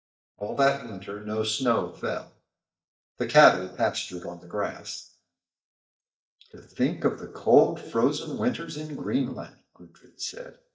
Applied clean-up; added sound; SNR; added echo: neural mask model DeepFilterNet 3.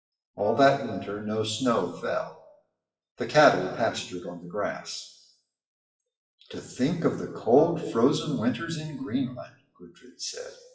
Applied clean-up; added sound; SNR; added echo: classical method WPE with log-MMSE.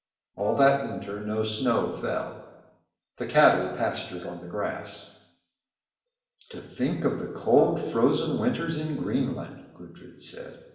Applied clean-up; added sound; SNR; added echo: none; Brass instrument; 16 dB; reverberation time 1.0 s.